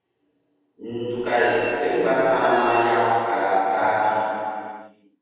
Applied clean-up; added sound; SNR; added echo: none; Meow; 15 dB; reverberation time 2.1 s.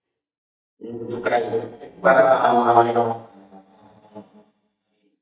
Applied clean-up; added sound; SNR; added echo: neural mask model DeepFilterNet 3.